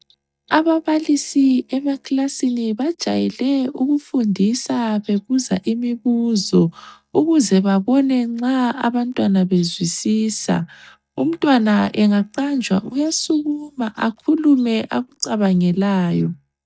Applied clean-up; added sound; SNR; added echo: neural mask model DeepFilterNet 3.